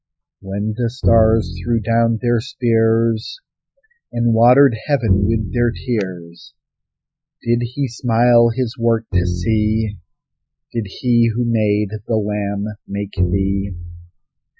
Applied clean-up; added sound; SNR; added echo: classical method Wiener filter.